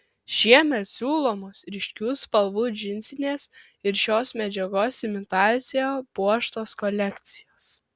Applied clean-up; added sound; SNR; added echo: none; none; none; none.